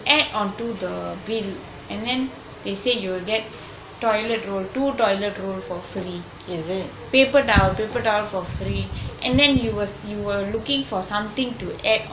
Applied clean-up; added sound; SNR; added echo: none; none; none; none.